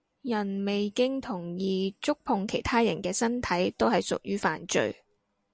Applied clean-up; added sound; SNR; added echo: none; none; none; none.